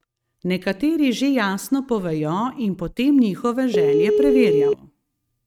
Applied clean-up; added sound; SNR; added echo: neural mask model RNNoise.